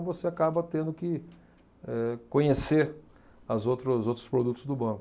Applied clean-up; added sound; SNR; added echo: none; none; none; none.